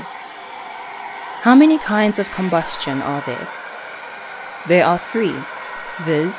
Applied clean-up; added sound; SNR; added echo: none; Domestic sounds, home sounds; 12 dB; none.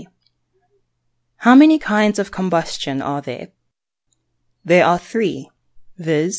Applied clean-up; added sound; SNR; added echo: none; none; none; none.